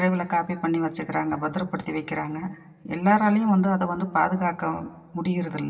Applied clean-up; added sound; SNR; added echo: none; none; none; reverberation time 1.7 s.